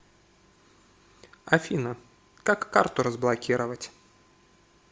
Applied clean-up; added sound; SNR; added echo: none; none; none; none.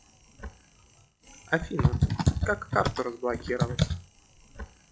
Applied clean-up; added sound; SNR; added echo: classical method log-MMSE.